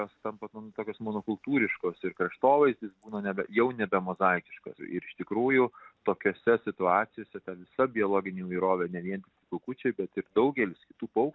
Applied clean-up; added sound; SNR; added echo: none; none; none; none.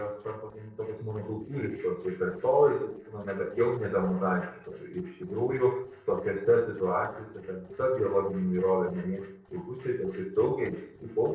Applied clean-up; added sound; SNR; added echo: neural separator model SepFormer DNS4.